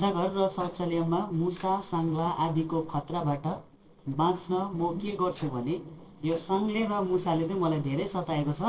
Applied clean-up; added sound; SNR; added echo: neural separator model SepFormer DNS4.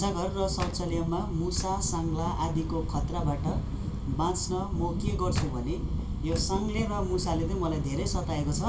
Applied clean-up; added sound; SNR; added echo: none; Engine; 13 dB; reverberation time 0.2 s.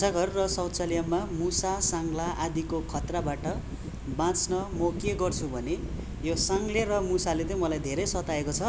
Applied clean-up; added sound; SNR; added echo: none; none; none; none.